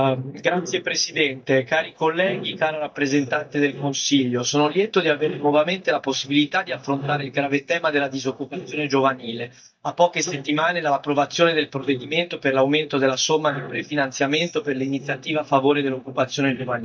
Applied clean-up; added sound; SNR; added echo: neural mask model DeepFilterNet 3.